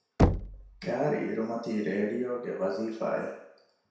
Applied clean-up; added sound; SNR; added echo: none; Knock; 0 dB; reverberation time 0.7 s.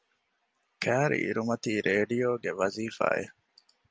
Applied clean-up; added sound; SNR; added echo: none; none; none; none.